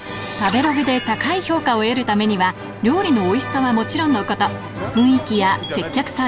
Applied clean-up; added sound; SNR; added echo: none; none; none; none.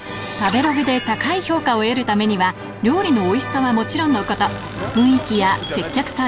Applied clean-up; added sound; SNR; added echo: none; Tools; 17 dB; none.